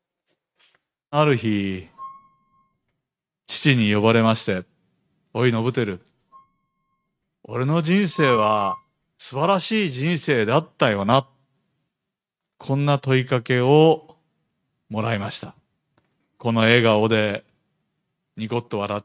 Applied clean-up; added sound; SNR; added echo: neural mask model RNNoise.